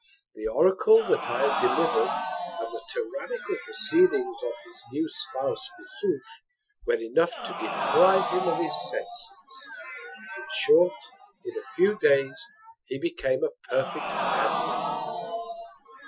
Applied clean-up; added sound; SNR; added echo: classical method Wiener filter.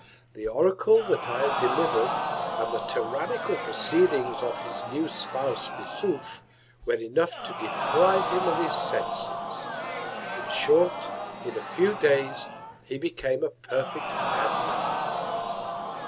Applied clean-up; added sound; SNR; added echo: none; Crowd; 4 dB; none.